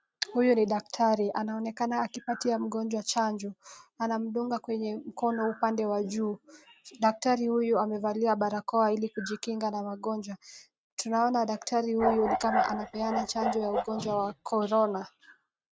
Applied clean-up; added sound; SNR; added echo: neural mask model RNNoise.